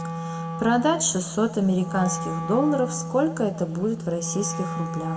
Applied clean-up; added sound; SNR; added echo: none; Wind instrument, woodwind instrument; 7 dB; reverberation time 0.9 s.